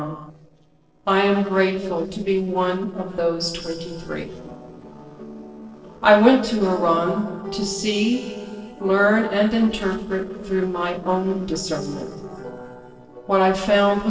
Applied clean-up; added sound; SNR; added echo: neural separator model SepFormer DNS4.